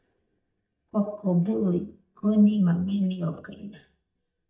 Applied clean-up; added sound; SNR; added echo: neural mask model DeepFilterNet 3.